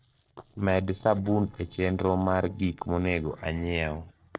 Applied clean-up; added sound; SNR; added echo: neural separator model SepFormer DNS4.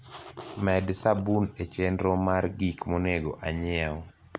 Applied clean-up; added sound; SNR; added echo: none; none; none; none.